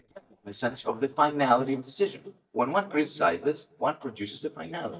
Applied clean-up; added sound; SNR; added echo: neural mask model DeepFilterNet 3.